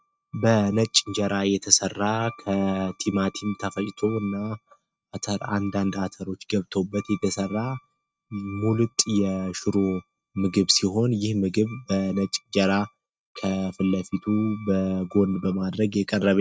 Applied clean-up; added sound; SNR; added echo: neural mask model RNNoise.